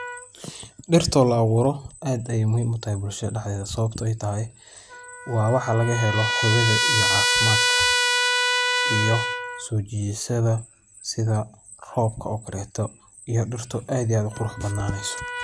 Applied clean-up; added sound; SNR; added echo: none; Trumpet; 3 dB; none.